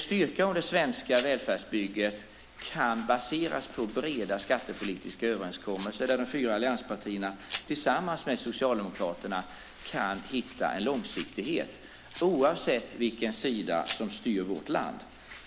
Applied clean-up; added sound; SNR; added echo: none; Domestic sounds, home sounds; 14 dB; none.